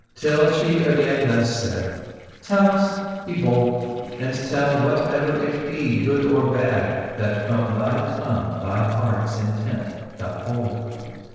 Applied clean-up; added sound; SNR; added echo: neural separator model SepFormer DNS4.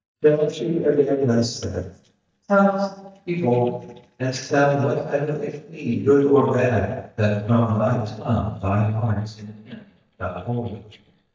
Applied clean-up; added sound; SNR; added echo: neural mask model DeepFilterNet 3.